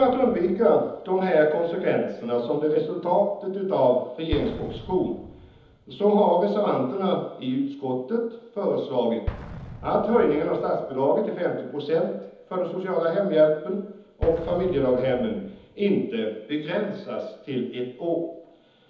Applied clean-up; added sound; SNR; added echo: none; Explosion; 18 dB; reverberation time 1.3 s.